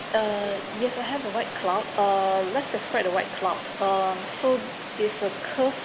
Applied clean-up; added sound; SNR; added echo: none; Water; 9 dB; none.